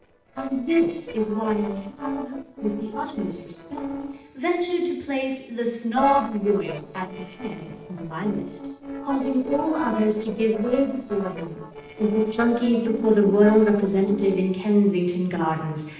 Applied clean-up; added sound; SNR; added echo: neural separator model SepFormer DNS4.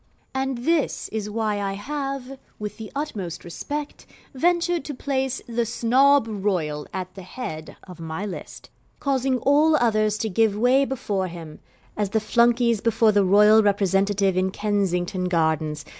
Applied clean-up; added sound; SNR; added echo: none; none; none; none.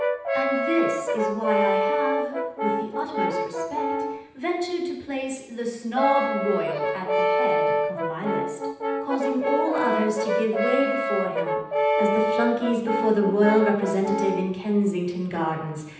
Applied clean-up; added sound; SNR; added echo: none; Brass instrument; 0 dB; reverberation time 0.9 s.